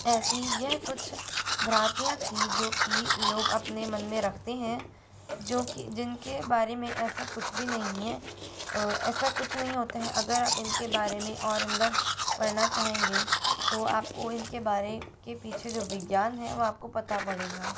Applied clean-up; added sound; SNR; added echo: none; Domestic sounds, home sounds; 1 dB; none.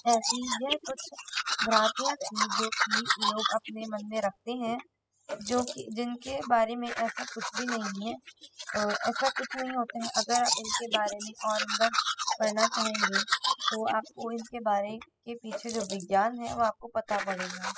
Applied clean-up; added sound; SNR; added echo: classical method spectral subtraction.